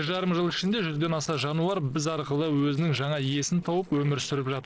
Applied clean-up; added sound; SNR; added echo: neural separator model SepFormer DNS4.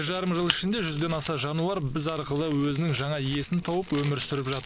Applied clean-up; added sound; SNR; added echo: none; Keys jangling; 7 dB; none.